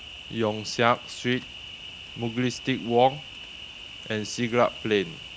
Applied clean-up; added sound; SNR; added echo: none; Cricket; 14 dB; none.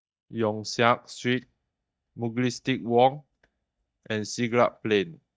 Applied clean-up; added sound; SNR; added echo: neural mask model DeepFilterNet 3.